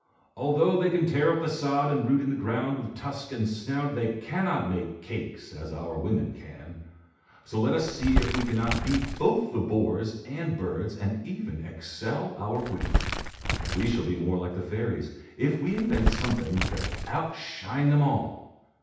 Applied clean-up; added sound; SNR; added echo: none; Crumpling, crinkling; 1 dB; reverberation time 0.9 s.